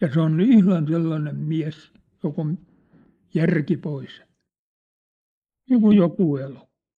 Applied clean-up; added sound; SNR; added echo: neural mask model Resemble Enhance denoiser.